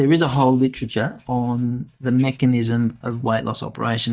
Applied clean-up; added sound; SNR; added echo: neural mask model DeepFilterNet 3.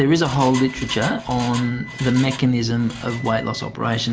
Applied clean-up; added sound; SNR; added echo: none; Engine + Microwave oven; 14 dB; none.